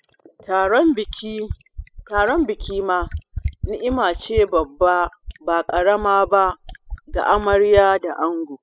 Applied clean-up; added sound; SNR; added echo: classical method spectral subtraction.